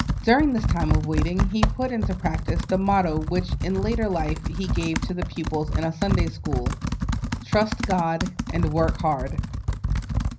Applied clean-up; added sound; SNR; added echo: none; Computer keyboard; 0 dB; reverberation time 0.5 s.